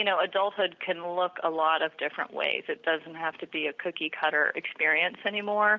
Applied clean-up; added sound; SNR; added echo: none; none; none; none.